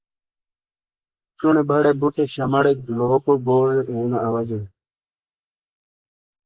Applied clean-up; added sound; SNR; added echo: neural mask model Resemble Enhance denoiser.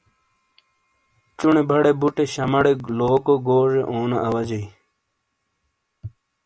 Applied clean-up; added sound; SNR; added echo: none; none; none; none.